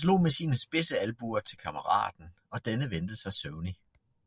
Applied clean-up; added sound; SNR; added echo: none; none; none; none.